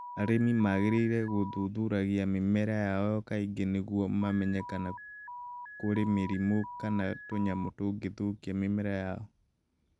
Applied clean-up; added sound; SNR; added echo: none; Alarm; 16 dB; none.